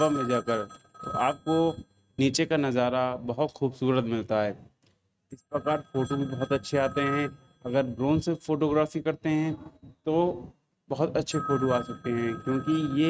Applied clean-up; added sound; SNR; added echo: neural mask model RNNoise.